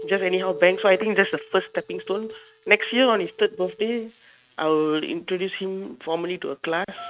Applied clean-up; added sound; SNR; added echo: neural mask model RNNoise.